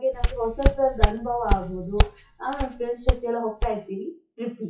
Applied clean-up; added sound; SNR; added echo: classical method WPE with log-MMSE.